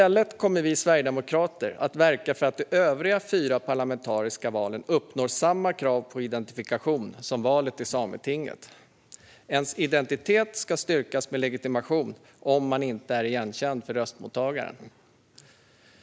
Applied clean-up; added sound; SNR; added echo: none; none; none; none.